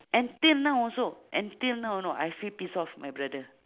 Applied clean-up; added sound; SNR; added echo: none; none; none; none.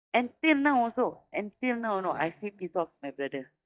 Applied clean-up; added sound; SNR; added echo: neural mask model DeepFilterNet 3.